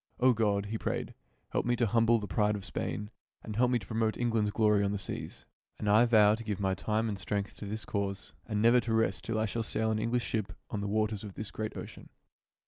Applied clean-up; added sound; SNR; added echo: none; none; none; none.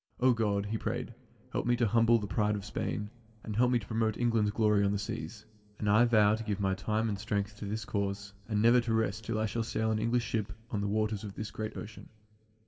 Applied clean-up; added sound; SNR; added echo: none; none; none; reverberation time 1.5 s.